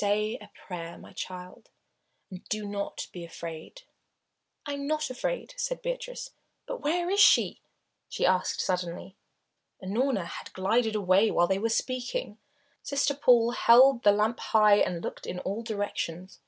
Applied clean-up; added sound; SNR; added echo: none; none; none; none.